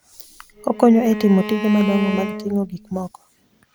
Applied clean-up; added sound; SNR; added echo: none; Bowed string instrument; 9 dB; none.